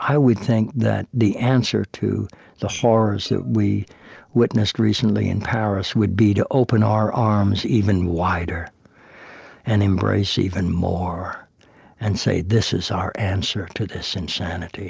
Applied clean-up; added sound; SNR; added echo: neural separator model SepFormer DNS4.